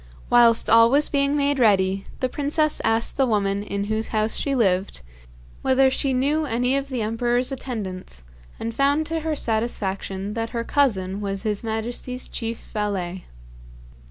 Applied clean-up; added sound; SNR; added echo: none; none; none; none.